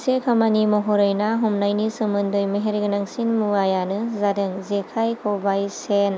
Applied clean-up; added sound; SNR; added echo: none; none; none; none.